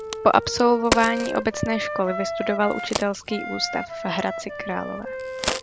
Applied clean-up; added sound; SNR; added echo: none; Crack + Wind instrument, woodwind instrument; 5 dB; none.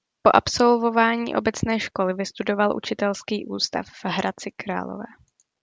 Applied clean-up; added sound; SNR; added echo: none; none; none; none.